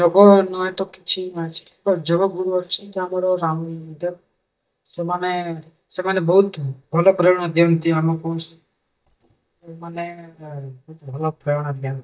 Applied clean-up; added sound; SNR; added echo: neural mask model DeepFilterNet 3.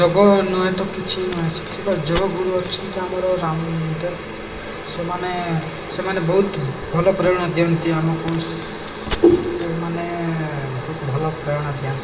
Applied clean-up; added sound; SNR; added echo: none; Keys jangling; 15 dB; reverberation time 1.6 s.